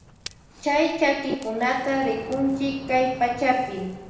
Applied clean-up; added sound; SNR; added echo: none; Ocean; 15 dB; reverberation time 0.8 s.